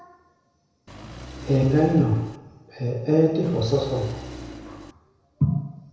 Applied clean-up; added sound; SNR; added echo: none; Engine; 13 dB; reverberation time 1.0 s.